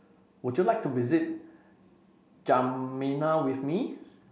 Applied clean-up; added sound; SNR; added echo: none; none; none; none.